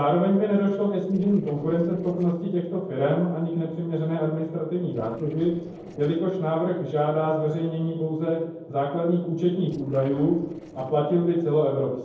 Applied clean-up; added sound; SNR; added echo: neural separator model SepFormer DNS4.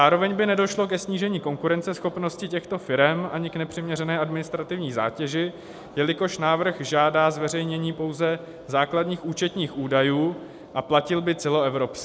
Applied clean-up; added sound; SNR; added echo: none; none; none; none.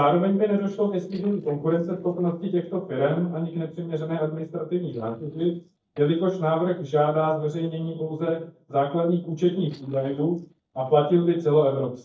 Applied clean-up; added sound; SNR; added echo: neural mask model DeepFilterNet 3.